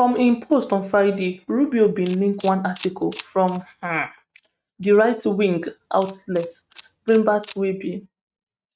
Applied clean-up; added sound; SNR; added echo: neural mask model RNNoise.